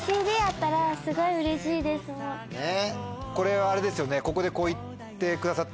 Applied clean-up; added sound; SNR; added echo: none; none; none; none.